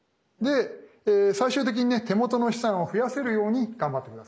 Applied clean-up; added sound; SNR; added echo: neural mask model Resemble Enhance denoiser.